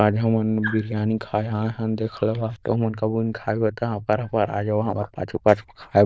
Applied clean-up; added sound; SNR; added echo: neural diffusion model UNIVERSE++.